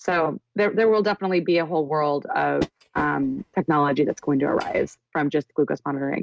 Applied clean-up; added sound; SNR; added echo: neural mask model RNNoise.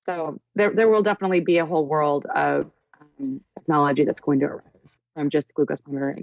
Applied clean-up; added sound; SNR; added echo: neural mask model DeepFilterNet 3.